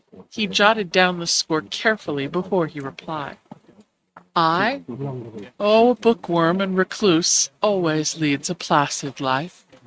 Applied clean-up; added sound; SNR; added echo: neural mask model RNNoise.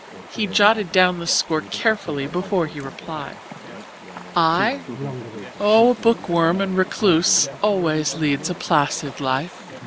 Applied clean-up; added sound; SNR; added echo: none; Chatter / Stream; 14 dB; none.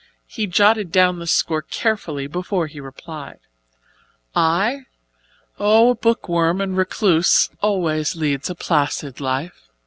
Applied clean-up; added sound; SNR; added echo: none; none; none; none.